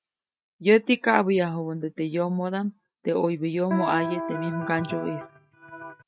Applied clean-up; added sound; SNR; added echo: neural mask model RNNoise.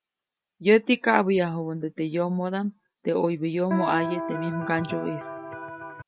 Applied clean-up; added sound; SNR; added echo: none; Electric guitar; 6 dB; none.